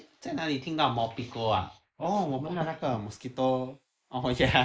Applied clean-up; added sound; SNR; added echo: neural mask model Resemble Enhance denoiser.